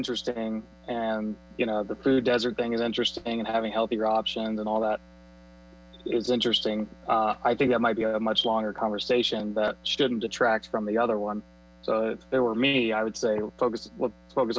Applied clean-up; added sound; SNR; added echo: none; none; none; none.